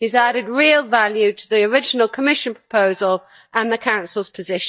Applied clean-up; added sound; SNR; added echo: neural mask model DeepFilterNet 3.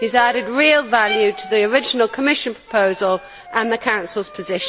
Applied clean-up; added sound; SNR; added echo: none; Bowed string instrument + Wind instrument, woodwind instrument; 15 dB; none.